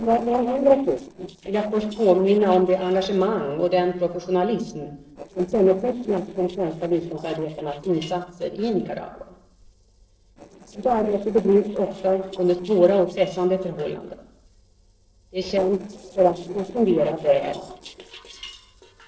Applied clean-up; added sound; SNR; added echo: neural separator model SepFormer DNS4.